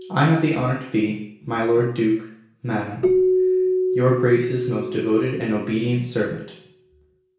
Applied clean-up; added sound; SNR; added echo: none; Keyboard (musical); 3 dB; reverberation time 0.6 s.